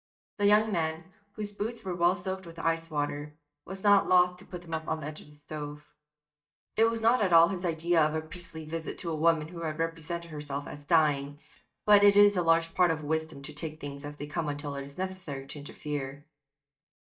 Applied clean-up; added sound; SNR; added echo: neural mask model DeepFilterNet 3.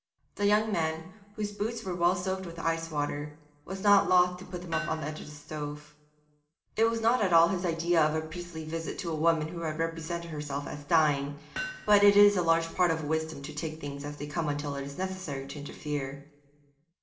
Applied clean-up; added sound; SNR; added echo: none; Hammer; 13 dB; reverberation time 0.8 s.